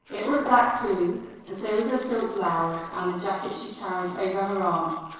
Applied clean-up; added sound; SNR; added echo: neural separator model SepFormer DNS4.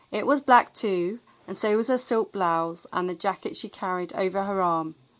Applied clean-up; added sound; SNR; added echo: none; none; none; none.